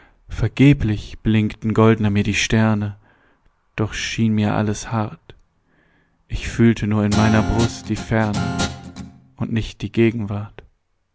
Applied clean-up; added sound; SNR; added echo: none; Guitar; 6 dB; none.